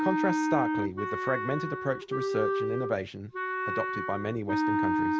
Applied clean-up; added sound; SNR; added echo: none; Wind instrument, woodwind instrument; -3 dB; none.